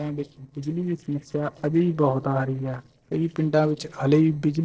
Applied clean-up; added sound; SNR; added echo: neural separator model SepFormer DNS4.